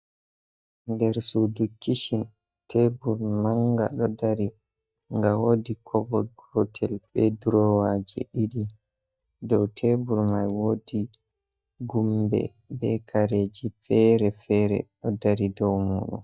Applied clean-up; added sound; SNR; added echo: neural mask model DeepFilterNet 3.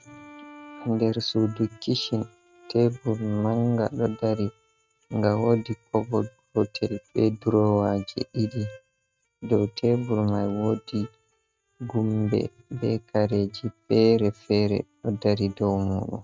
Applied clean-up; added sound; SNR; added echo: neural mask model RNNoise.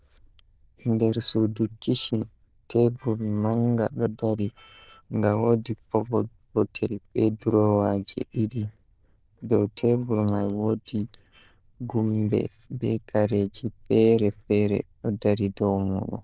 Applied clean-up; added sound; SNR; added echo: neural diffusion model UNIVERSE++.